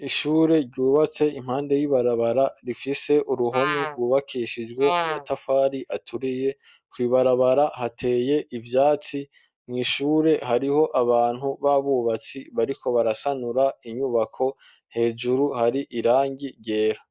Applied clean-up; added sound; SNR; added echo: neural mask model Resemble Enhance denoiser.